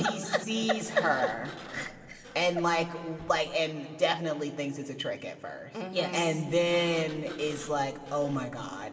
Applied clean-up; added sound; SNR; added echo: none; Sliding door; 19 dB; reverberation time 2.3 s.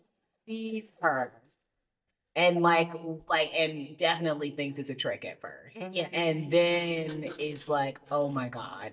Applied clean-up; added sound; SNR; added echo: neural mask model DeepFilterNet 3.